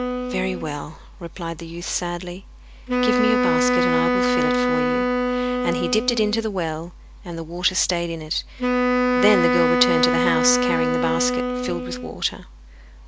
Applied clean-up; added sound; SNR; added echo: none; Wind instrument, woodwind instrument; -3 dB; none.